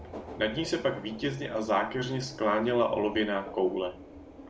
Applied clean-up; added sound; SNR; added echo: none; Subway, metro, underground; 14 dB; reverberation time 0.3 s.